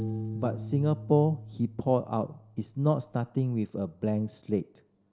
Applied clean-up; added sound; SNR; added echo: none; Piano; 12 dB; none.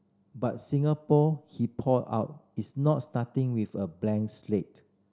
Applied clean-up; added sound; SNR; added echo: none; none; none; none.